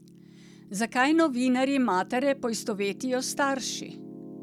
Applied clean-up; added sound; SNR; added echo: none; Piano; 17 dB; none.